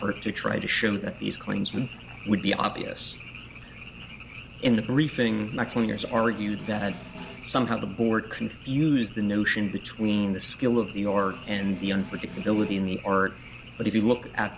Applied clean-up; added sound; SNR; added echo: none; Snare drum + Frog; 15 dB; none.